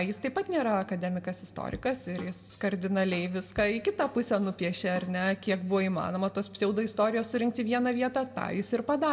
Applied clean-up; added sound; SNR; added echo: none; Drum / Drum kit; 19 dB; reverberation time 1.1 s.